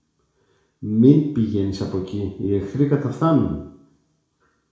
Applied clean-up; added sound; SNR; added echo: none; none; none; reverberation time 0.6 s.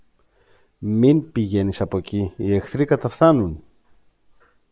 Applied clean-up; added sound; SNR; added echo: none; none; none; none.